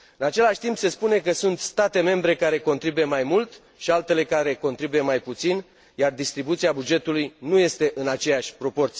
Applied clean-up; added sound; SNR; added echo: none; none; none; none.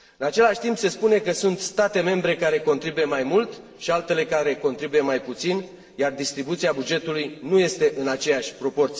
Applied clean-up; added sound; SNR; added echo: none; none; none; reverberation time 2.1 s.